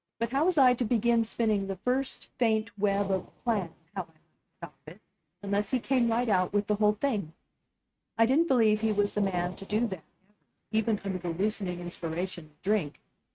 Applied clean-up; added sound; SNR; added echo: neural mask model RNNoise.